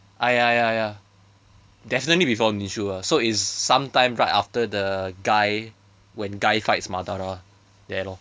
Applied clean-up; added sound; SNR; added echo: none; none; none; none.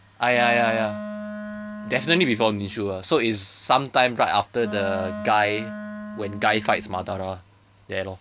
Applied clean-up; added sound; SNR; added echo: none; Wind instrument, woodwind instrument; 12 dB; none.